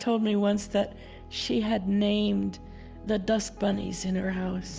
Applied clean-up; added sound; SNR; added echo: none; none; none; none.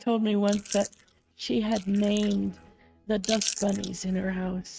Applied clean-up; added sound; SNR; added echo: neural mask model RNNoise.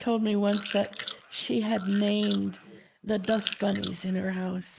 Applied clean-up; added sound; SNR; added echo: neural mask model Resemble Enhance denoiser.